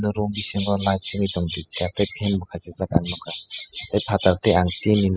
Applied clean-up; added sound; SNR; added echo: classical method spectral subtraction.